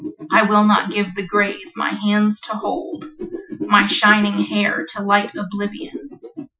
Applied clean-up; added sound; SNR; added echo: classical method Wiener filter.